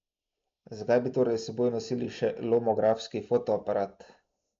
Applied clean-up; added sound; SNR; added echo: neural mask model Resemble Enhance denoiser.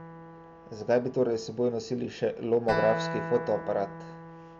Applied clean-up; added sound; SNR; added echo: none; Acoustic guitar; 8 dB; none.